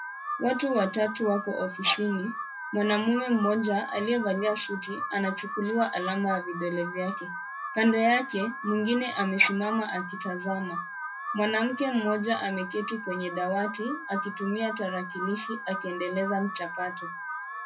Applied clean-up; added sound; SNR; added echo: classical method WPE with log-MMSE.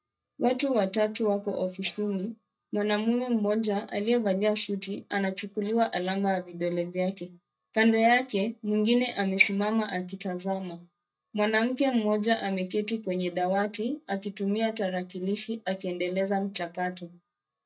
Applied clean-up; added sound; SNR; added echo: neural mask model DeepFilterNet 3.